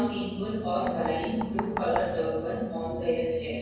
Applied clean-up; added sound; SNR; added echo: none; Knock; 11 dB; reverberation time 1.3 s.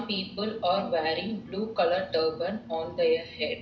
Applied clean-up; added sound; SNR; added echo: none; none; none; none.